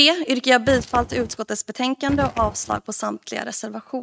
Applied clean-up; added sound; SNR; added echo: neural mask model RNNoise.